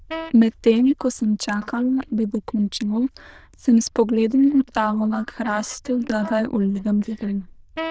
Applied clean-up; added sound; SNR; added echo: neural diffusion model UNIVERSE++.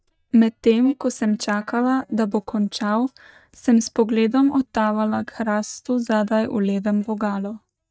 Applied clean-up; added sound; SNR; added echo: neural mask model DeepFilterNet 3.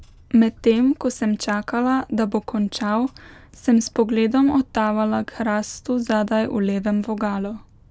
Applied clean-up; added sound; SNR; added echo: none; none; none; none.